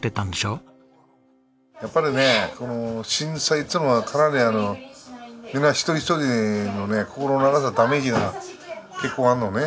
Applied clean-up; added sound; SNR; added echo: none; none; none; none.